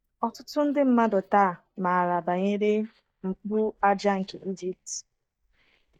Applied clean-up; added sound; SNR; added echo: neural mask model DeepFilterNet 3.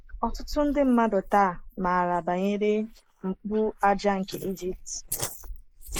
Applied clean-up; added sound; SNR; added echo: neural mask model Resemble Enhance denoiser.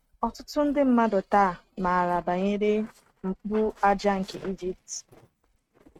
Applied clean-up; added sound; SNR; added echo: neural mask model RNNoise.